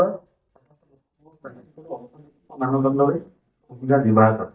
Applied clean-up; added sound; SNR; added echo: neural mask model DeepFilterNet 3.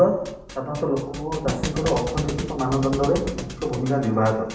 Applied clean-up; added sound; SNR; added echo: none; Thump, thud; 8 dB; reverberation time 0.8 s.